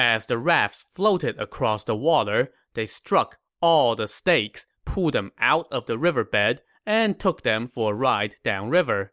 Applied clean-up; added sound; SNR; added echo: none; none; none; none.